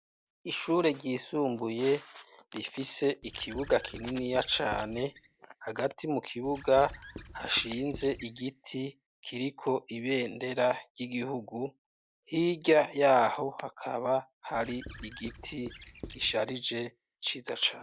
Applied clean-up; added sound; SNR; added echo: none; Squeak / Writing; 16 dB; none.